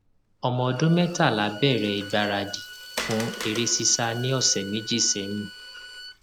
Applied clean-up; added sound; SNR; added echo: none; Water + Bowed string instrument; 13 dB; none.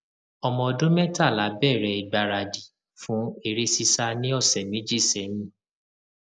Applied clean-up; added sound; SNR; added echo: none; none; none; none.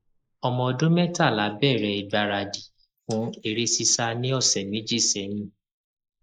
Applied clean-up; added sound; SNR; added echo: neural mask model Resemble Enhance denoiser.